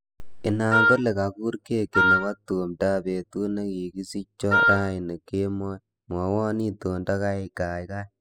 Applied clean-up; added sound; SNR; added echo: classical method spectral subtraction.